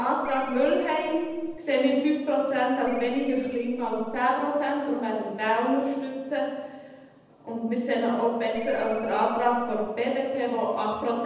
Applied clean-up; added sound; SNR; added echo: none; Ringtone; 15 dB; reverberation time 1.0 s.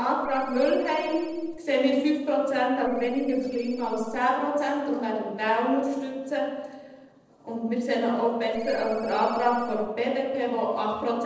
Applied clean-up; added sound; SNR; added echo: neural separator model SepFormer DNS4.